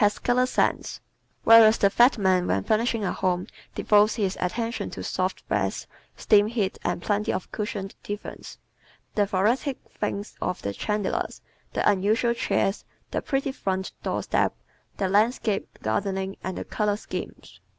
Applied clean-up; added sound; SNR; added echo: none; none; none; none.